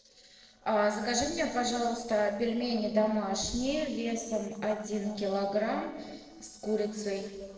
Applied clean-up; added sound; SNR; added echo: neural separator model SepFormer DNS4.